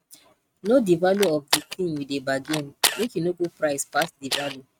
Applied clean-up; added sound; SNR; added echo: neural mask model RNNoise.